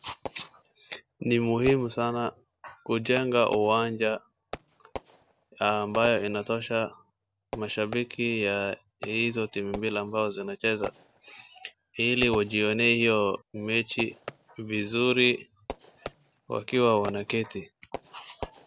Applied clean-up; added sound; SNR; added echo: none; Fireworks; 16 dB; none.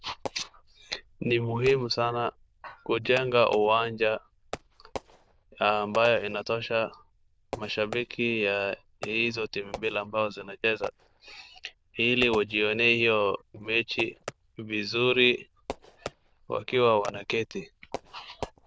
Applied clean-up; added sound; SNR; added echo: neural diffusion model UNIVERSE++.